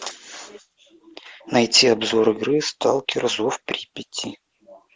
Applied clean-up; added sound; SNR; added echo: none; none; none; none.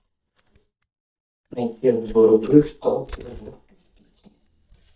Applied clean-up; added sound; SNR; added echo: neural mask model DeepFilterNet 3.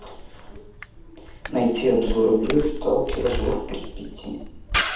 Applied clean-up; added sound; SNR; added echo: none; Camera; 2 dB; reverberation time 0.8 s.